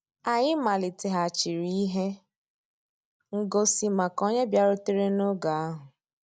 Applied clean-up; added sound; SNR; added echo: none; none; none; none.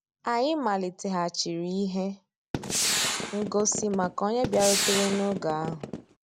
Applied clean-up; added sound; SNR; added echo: none; Gunshot, gunfire; 2 dB; none.